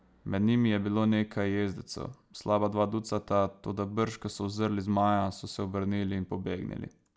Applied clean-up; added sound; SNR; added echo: none; none; none; none.